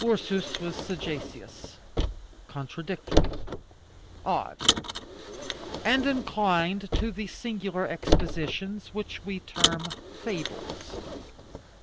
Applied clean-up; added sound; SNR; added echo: none; Car; -1 dB; none.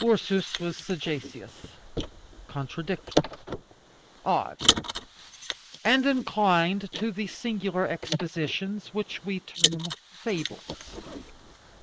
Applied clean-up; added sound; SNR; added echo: neural mask model Resemble Enhance denoiser.